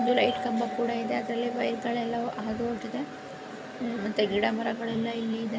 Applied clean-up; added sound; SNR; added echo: none; Doorbell; 10 dB; none.